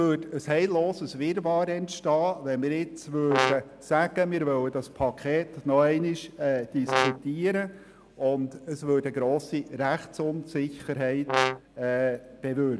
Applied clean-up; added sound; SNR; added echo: none; Brass instrument; 2 dB; none.